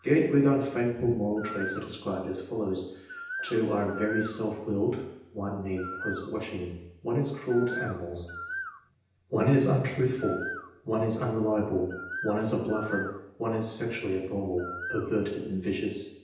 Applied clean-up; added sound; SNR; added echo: none; Bird; 13 dB; reverberation time 0.9 s.